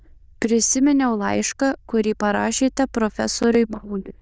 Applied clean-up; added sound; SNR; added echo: neural diffusion model UNIVERSE++.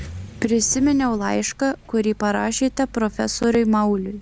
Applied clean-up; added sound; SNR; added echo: none; Accelerating, revving, vroom; 18 dB; none.